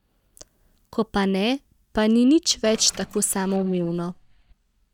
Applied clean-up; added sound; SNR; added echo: neural mask model DeepFilterNet 3.